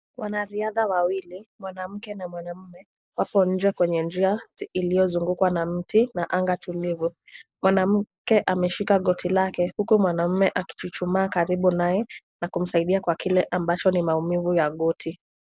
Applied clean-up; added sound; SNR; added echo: neural mask model Resemble Enhance denoiser.